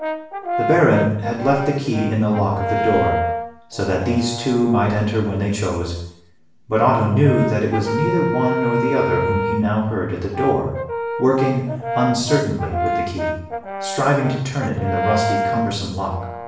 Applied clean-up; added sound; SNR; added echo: none; Brass instrument; 5 dB; reverberation time 0.7 s.